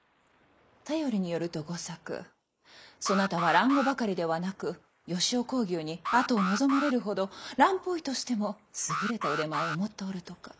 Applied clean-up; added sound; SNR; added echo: neural mask model Resemble Enhance denoiser.